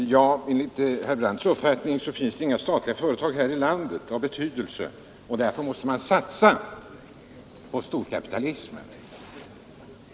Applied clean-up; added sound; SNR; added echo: none; none; none; none.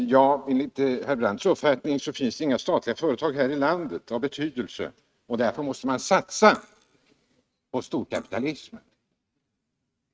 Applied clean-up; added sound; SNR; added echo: neural mask model RNNoise.